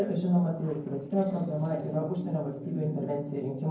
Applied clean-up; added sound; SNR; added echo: neural separator model SepFormer DNS4.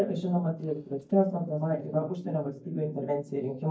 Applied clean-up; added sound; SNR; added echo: neural mask model DeepFilterNet 3.